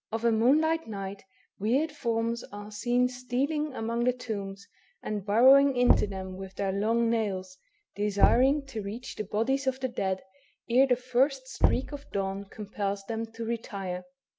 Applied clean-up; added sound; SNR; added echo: none; Knock; 3 dB; none.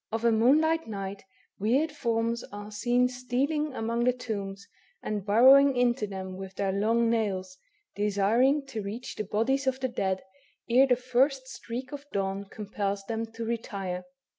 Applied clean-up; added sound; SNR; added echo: none; none; none; none.